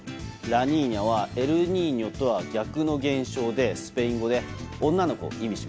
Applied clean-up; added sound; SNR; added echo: none; none; none; none.